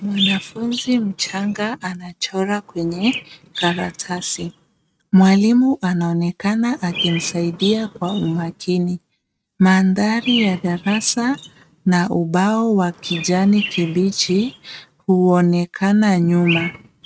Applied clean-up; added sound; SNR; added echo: neural mask model RNNoise.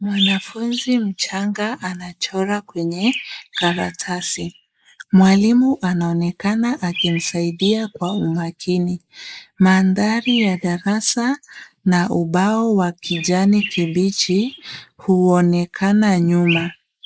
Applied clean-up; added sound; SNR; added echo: neural mask model Resemble Enhance denoiser.